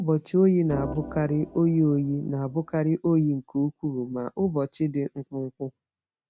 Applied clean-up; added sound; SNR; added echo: none; Organ; 13 dB; none.